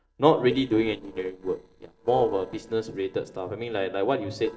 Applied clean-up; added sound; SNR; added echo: neural separator model SepFormer DNS4.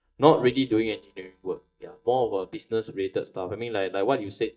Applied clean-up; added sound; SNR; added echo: neural mask model DeepFilterNet 3.